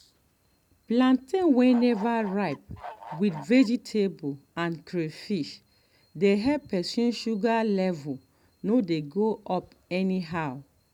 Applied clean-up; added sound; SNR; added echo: none; Bird / Fowl; 16 dB; none.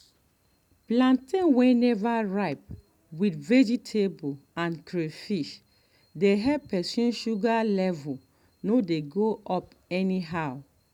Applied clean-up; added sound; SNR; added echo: none; none; none; none.